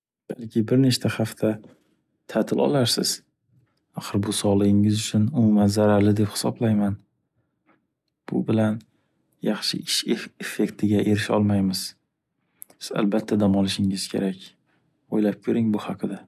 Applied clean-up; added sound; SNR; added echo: none; none; none; none.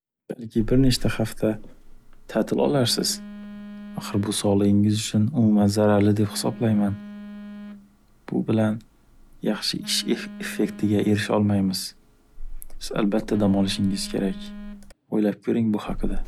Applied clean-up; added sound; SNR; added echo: none; Telephone; 11 dB; none.